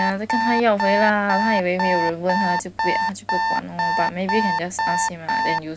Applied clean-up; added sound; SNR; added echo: none; Alarm; 0 dB; none.